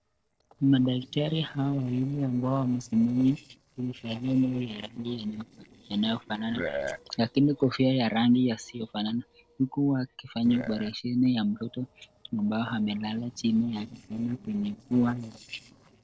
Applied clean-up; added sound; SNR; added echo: neural separator model SepFormer DNS4.